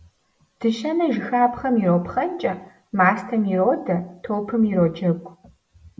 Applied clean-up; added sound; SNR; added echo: none; none; none; none.